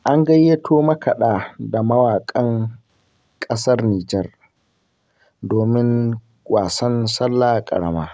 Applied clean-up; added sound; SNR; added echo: none; none; none; none.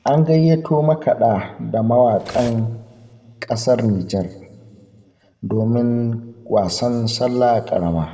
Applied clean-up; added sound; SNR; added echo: none; Cutlery, silverware; 18 dB; reverberation time 0.9 s.